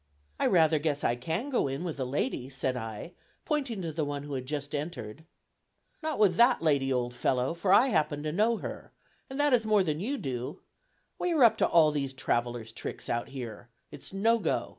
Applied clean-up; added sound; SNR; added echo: none; none; none; none.